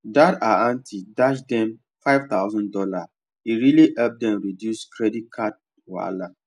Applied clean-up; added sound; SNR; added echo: none; none; none; none.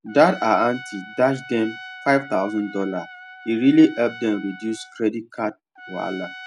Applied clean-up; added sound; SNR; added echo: none; Trumpet; 17 dB; none.